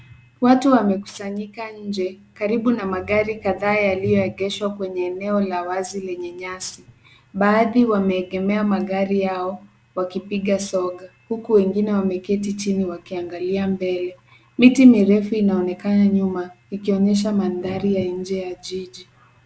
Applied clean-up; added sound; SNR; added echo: none; none; none; none.